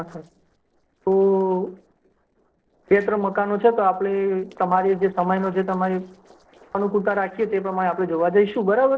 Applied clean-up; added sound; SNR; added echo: neural separator model SepFormer DNS4.